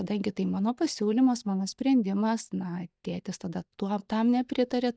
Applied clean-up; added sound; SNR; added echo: neural mask model DeepFilterNet 3.